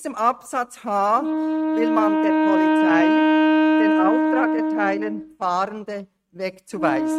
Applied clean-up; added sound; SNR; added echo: neural mask model RNNoise.